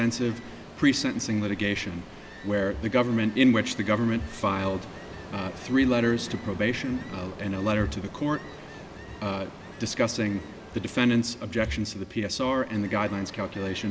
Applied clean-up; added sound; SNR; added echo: none; Ocean; 16 dB; none.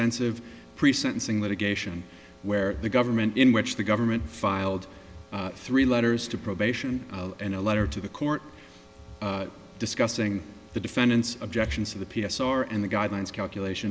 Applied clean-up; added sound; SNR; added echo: none; none; none; none.